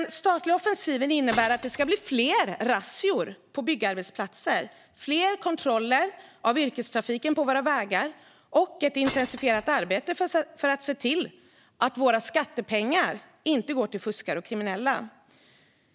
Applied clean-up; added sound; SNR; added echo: none; Glass; 12 dB; none.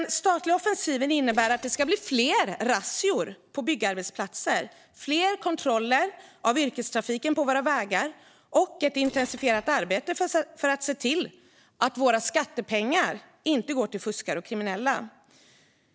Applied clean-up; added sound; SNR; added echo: neural separator model SepFormer DNS4.